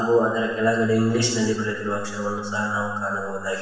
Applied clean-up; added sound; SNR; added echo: none; none; none; reverberation time 1.0 s.